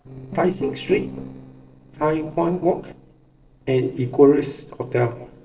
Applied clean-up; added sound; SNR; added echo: neural separator model SepFormer DNS4.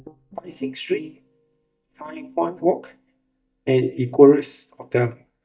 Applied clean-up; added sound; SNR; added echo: neural mask model DeepFilterNet 3.